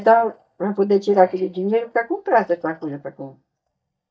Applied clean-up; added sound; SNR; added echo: neural mask model DeepFilterNet 3.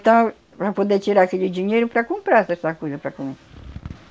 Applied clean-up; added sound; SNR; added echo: none; none; none; none.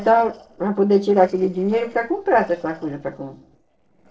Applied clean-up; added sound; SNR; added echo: neural separator model SepFormer DNS4.